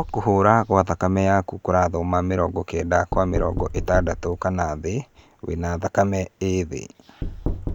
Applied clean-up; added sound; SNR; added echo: none; Knock; 11 dB; none.